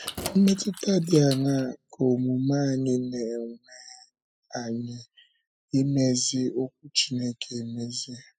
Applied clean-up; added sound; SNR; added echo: classical method spectral subtraction.